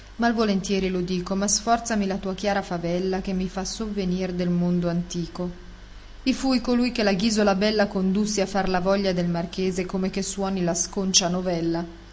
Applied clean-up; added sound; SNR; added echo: none; none; none; none.